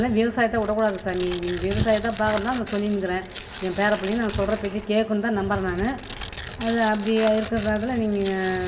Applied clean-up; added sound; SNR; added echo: none; Tearing; 12 dB; reverberation time 1.5 s.